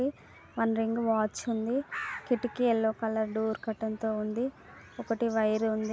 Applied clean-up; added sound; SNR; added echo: none; none; none; none.